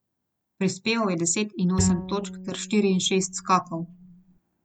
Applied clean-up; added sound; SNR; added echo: none; Bowed string instrument; 6 dB; none.